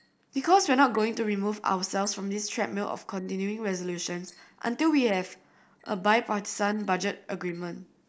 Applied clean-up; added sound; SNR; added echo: neural separator model SepFormer DNS4.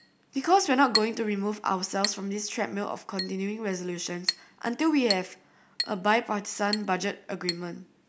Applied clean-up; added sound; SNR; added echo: none; Chink, clink; 9 dB; none.